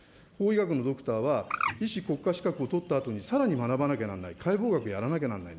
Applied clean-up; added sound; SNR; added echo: none; Bird; 12 dB; none.